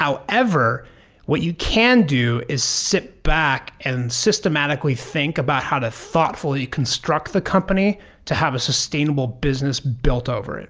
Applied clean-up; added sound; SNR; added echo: none; none; none; none.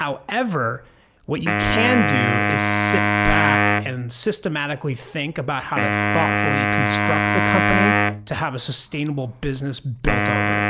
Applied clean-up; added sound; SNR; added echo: none; Wind instrument, woodwind instrument; -3 dB; none.